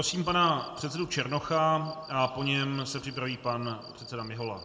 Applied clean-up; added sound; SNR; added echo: none; Cricket; 19 dB; reverberation time 0.9 s.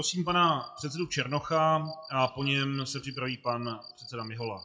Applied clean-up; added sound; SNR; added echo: classical method WPE with log-MMSE.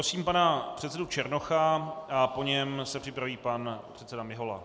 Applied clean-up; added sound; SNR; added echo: none; none; none; none.